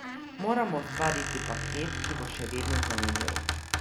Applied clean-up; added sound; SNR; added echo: none; Squeak; -1 dB; none.